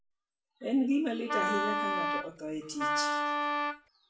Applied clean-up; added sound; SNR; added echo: none; Wind instrument, woodwind instrument; -3 dB; reverberation time 0.7 s.